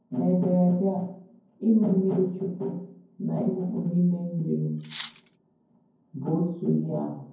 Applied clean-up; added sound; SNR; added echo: none; Cutlery, silverware; 3 dB; reverberation time 0.9 s.